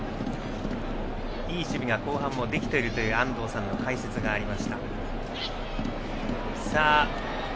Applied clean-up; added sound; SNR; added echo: none; none; none; none.